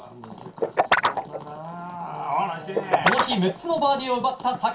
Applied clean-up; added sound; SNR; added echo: none; Guitar; 0 dB; reverberation time 0.2 s.